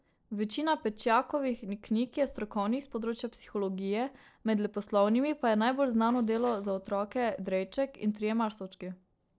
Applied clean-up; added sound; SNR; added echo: neural separator model SepFormer DNS4.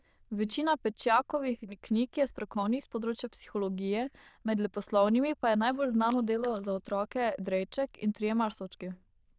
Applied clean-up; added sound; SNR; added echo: neural diffusion model UNIVERSE++.